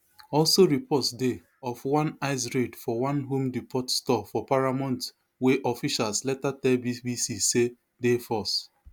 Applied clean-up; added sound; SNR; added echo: none; none; none; none.